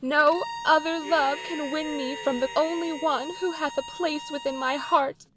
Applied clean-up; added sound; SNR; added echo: none; Cheering + Bowed string instrument; 12 dB; none.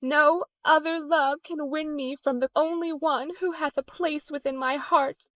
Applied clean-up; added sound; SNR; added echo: neural mask model Resemble Enhance denoiser.